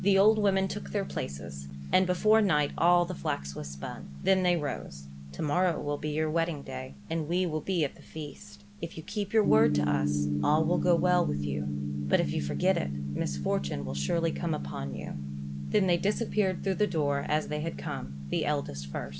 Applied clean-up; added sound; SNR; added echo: none; Gong; 5 dB; none.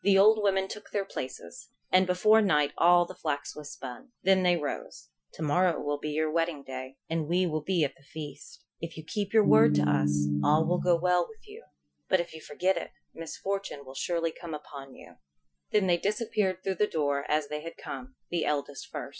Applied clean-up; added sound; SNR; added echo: classical method Wiener filter.